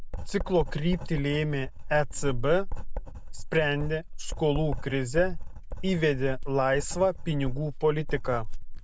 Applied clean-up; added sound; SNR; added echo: none; Writing; 3 dB; none.